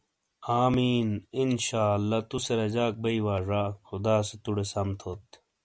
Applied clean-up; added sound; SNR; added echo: none; none; none; none.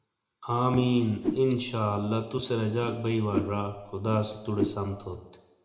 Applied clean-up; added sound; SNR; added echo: none; Whoosh, swoosh, swish; 7 dB; reverberation time 0.6 s.